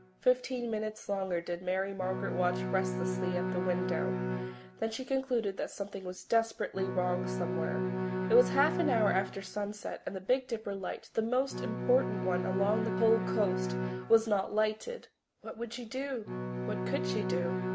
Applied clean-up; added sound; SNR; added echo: none; Bowed string instrument; 4 dB; none.